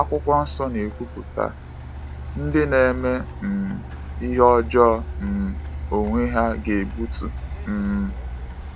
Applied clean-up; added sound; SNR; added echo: none; Truck; 8 dB; none.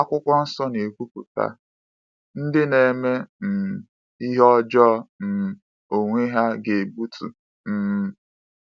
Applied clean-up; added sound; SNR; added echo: none; none; none; none.